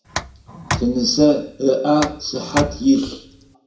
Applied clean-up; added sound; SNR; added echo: none; Tick; 9 dB; reverberation time 0.5 s.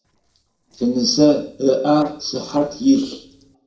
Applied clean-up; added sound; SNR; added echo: neural separator model SepFormer DNS4.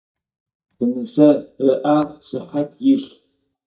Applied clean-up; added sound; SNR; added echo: neural mask model DeepFilterNet 3.